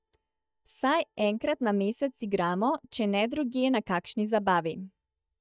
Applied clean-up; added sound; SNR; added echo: neural mask model DeepFilterNet 3.